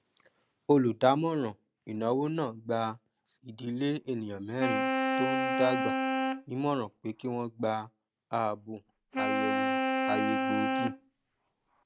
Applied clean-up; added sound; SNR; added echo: none; Wind instrument, woodwind instrument; -1 dB; none.